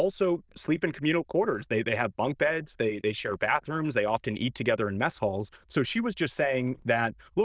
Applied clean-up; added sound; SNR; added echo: neural diffusion model UNIVERSE++.